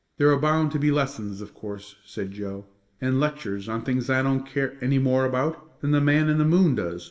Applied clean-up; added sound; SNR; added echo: none; none; none; reverberation time 0.7 s.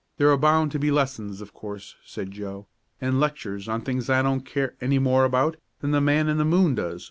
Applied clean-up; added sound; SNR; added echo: none; none; none; none.